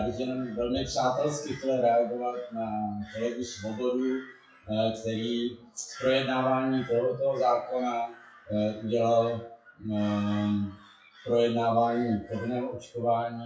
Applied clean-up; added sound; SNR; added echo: classical method WPE with log-MMSE.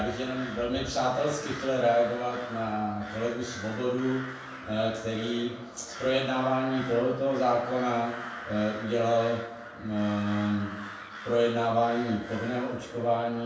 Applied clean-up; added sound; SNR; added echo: none; Crow; 13 dB; reverberation time 0.6 s.